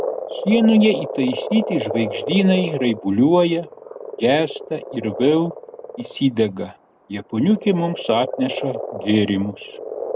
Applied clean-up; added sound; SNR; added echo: none; Frog; 9 dB; none.